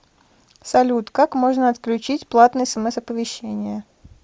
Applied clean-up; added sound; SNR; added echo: none; none; none; none.